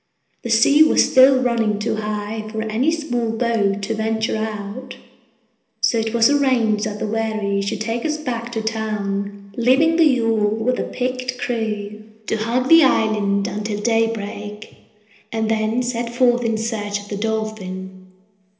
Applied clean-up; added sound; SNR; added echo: none; none; none; reverberation time 0.8 s.